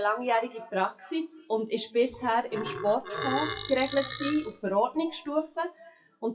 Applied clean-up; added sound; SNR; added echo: classical method WPE with log-MMSE.